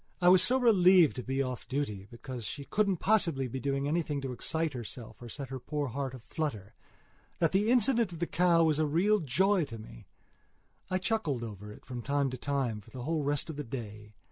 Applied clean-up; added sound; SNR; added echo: none; none; none; none.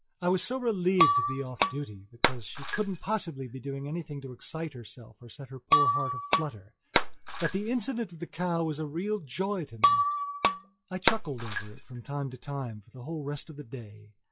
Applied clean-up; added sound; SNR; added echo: classical method log-MMSE.